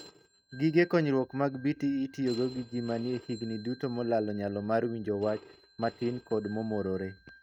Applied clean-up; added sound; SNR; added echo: neural mask model RNNoise.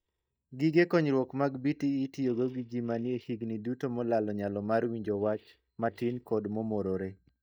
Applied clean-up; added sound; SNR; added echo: neural mask model DeepFilterNet 3.